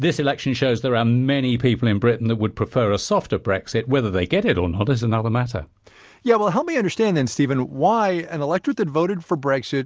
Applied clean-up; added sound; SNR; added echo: none; none; none; none.